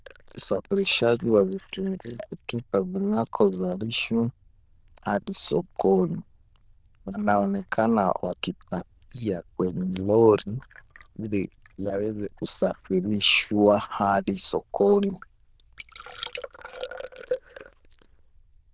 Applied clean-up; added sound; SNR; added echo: neural diffusion model UNIVERSE++.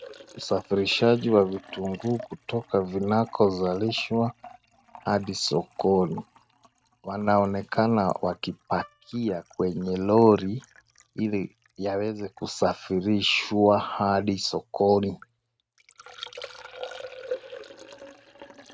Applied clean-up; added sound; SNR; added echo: neural mask model RNNoise.